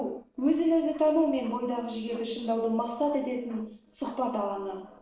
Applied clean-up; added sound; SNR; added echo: neural separator model SepFormer DNS4.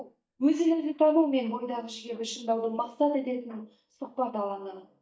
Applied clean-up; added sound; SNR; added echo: neural mask model DeepFilterNet 3.